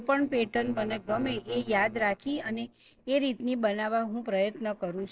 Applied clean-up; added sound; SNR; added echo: neural separator model SepFormer DNS4.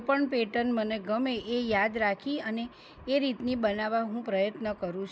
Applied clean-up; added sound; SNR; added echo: none; none; none; none.